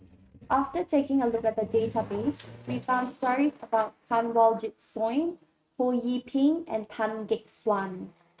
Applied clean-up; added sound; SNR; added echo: neural mask model RNNoise.